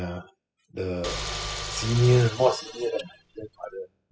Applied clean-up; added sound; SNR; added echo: classical method spectral subtraction.